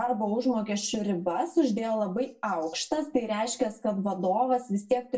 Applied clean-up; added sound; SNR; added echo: none; none; none; reverberation time 0.2 s.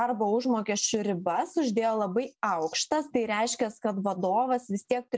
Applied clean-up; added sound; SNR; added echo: none; none; none; none.